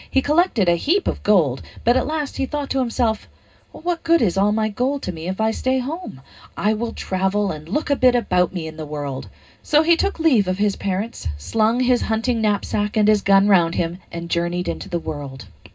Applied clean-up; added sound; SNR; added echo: none; none; none; reverberation time 0.2 s.